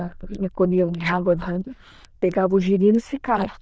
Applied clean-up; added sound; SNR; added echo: neural diffusion model UNIVERSE++.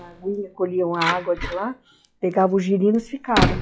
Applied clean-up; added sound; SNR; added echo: classical method log-MMSE.